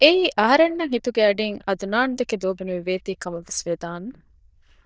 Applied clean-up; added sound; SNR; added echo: neural diffusion model UNIVERSE++.